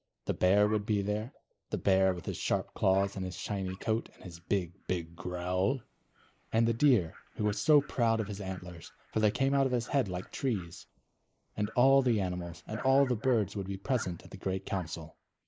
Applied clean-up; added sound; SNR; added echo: neural mask model Resemble Enhance denoiser.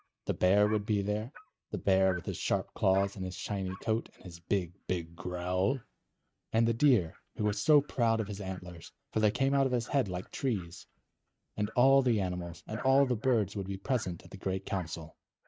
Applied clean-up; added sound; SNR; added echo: neural mask model RNNoise.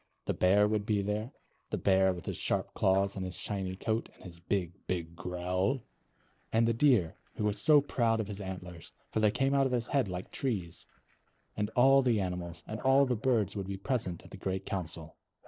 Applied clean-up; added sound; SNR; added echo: neural separator model SepFormer DNS4.